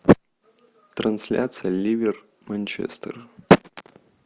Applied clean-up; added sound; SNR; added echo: none; none; none; none.